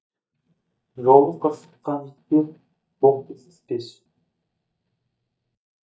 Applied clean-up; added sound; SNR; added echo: neural mask model DeepFilterNet 3.